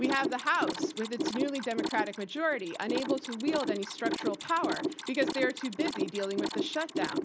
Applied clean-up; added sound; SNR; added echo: none; Mechanisms; 2 dB; none.